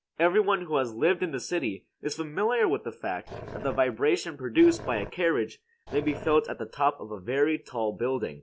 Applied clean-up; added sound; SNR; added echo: none; Growling; 14 dB; none.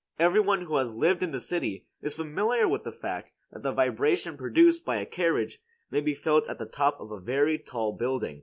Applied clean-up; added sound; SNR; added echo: none; none; none; none.